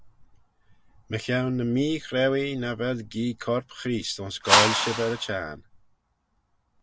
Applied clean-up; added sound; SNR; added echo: none; Whoosh, swoosh, swish; -5 dB; none.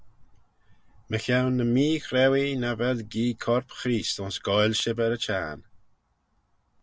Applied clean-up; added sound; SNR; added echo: none; none; none; none.